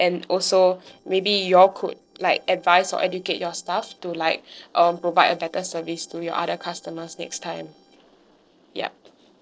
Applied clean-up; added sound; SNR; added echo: neural separator model SepFormer DNS4.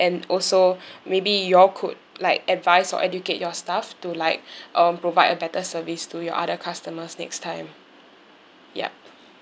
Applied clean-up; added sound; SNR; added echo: none; none; none; none.